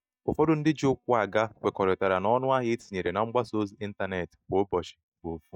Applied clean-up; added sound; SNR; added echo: neural mask model DeepFilterNet 3.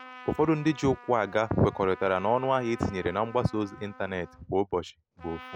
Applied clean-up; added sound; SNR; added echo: none; Trumpet; 20 dB; none.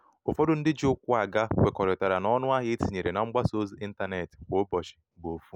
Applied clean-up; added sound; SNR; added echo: none; none; none; none.